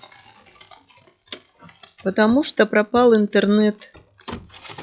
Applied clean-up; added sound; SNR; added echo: classical method log-MMSE.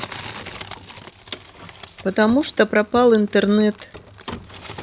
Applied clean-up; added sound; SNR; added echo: none; Crumpling, crinkling; 16 dB; none.